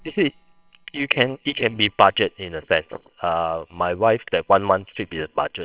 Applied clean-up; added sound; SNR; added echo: neural separator model SepFormer WHAMR!.